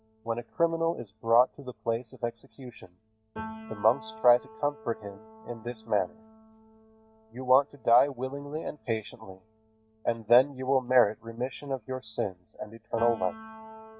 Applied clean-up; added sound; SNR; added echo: none; Piano; 19 dB; none.